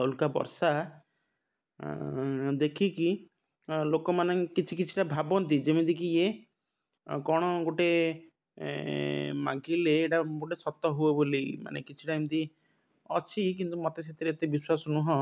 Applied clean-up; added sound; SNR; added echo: none; none; none; none.